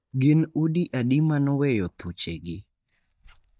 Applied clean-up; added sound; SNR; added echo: neural mask model DeepFilterNet 3.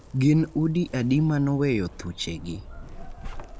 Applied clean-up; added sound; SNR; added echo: none; Zipper (clothing); 15 dB; none.